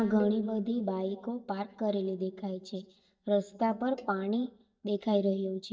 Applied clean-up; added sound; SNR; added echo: neural mask model DeepFilterNet 3.